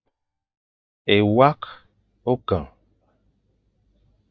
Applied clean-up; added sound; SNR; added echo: neural mask model DeepFilterNet 3.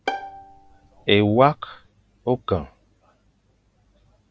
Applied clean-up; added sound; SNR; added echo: none; Bowed string instrument; 11 dB; none.